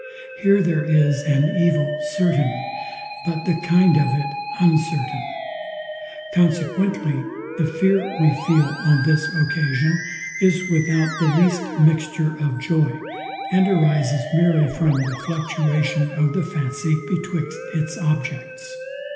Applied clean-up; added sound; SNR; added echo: none; Musical instrument; 10 dB; reverberation time 1.4 s.